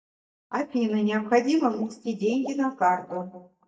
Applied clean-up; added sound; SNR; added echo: neural mask model DeepFilterNet 3.